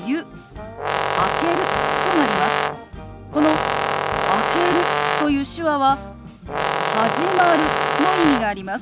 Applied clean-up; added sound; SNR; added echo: none; Brass instrument; -1 dB; none.